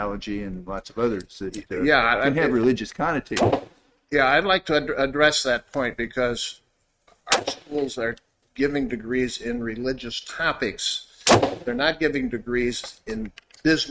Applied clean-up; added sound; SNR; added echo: neural mask model RNNoise.